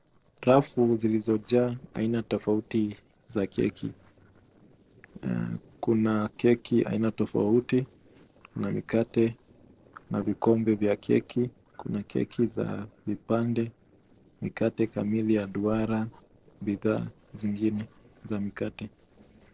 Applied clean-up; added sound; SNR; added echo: neural separator model SepFormer DNS4.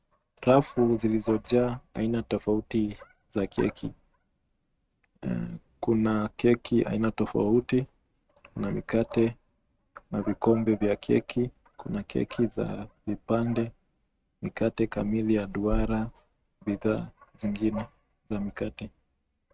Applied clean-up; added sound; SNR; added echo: neural mask model RNNoise.